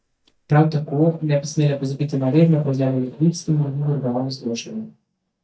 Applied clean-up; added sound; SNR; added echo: neural mask model DeepFilterNet 3.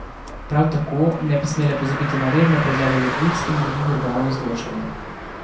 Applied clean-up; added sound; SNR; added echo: none; Car; 7 dB; reverberation time 0.5 s.